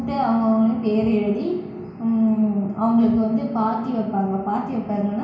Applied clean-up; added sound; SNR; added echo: none; none; none; reverberation time 0.6 s.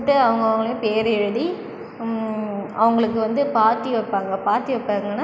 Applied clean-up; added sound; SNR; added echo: none; none; none; none.